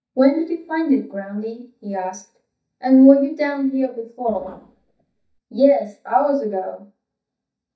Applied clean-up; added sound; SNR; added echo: neural mask model DeepFilterNet 3.